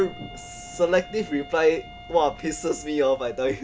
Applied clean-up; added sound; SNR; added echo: none; Thunder + Wind instrument, woodwind instrument; 16 dB; none.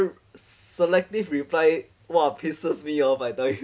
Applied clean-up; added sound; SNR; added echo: none; none; none; none.